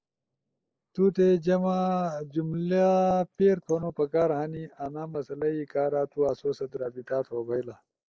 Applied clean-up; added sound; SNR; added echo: neural mask model Resemble Enhance denoiser.